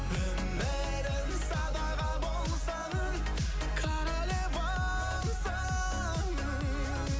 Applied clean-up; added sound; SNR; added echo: none; none; none; none.